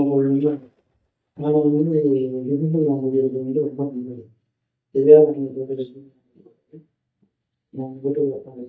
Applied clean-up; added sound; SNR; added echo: neural mask model DeepFilterNet 3.